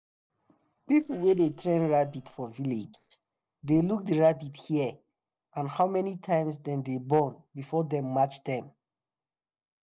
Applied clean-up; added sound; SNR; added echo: neural separator model SepFormer DNS4.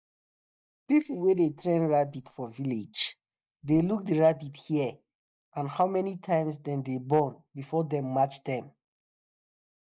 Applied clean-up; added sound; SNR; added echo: neural mask model DeepFilterNet 3.